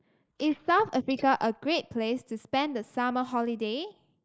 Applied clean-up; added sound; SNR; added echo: neural mask model Resemble Enhance denoiser.